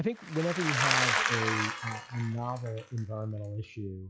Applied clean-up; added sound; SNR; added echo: classical method log-MMSE.